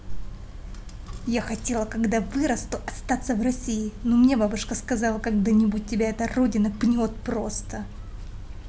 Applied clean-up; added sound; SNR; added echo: none; Mechanical fan; 19 dB; none.